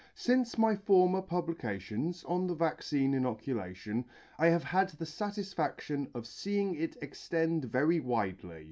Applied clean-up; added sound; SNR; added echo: none; none; none; none.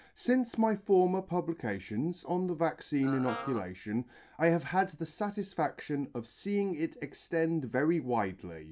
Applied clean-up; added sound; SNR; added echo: none; Burping, eructation + Brass instrument; 10 dB; none.